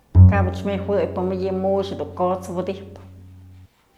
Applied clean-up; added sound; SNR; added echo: none; Bowed string instrument; -4 dB; none.